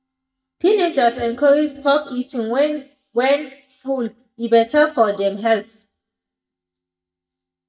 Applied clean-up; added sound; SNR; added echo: neural mask model DeepFilterNet 3.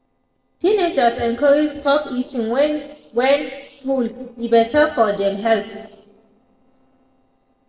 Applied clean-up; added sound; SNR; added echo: neural separator model SepFormer DNS4.